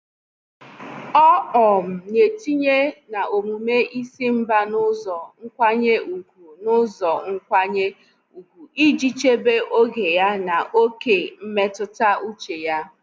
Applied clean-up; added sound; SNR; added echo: none; none; none; none.